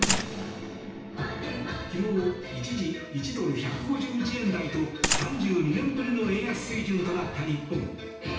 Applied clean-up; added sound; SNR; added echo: none; Gunshot, gunfire; 5 dB; reverberation time 0.9 s.